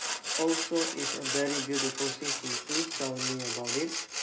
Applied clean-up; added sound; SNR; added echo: none; Sawing; 0 dB; reverberation time 0.2 s.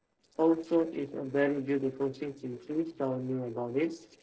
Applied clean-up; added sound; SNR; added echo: neural separator model SepFormer DNS4.